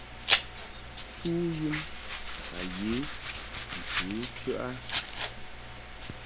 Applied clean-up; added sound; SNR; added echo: none; Domestic sounds, home sounds; -5 dB; none.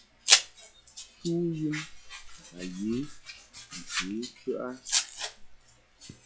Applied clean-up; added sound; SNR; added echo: classical method log-MMSE.